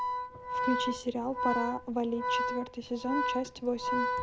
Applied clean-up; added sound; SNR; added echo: none; Organ; 0 dB; none.